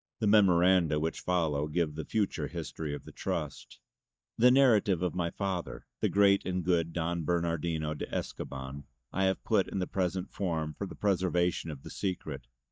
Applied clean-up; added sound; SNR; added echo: neural mask model DeepFilterNet 3.